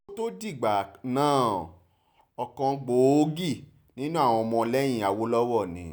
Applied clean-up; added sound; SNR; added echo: none; none; none; none.